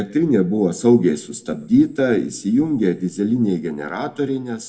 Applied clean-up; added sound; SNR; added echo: none; none; none; reverberation time 0.7 s.